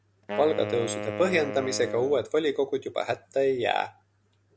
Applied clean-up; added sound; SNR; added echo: none; Wind instrument, woodwind instrument; 10 dB; none.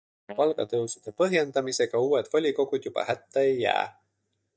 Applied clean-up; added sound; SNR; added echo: neural mask model DeepFilterNet 3.